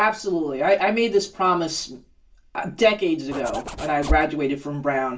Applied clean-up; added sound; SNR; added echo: none; Zipper (clothing); 5 dB; reverberation time 0.2 s.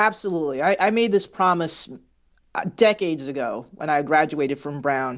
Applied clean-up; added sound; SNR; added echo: none; none; none; none.